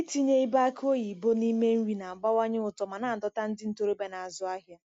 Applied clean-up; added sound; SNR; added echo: none; none; none; none.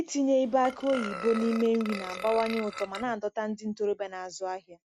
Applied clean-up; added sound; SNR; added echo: none; Burping, eructation; 11 dB; none.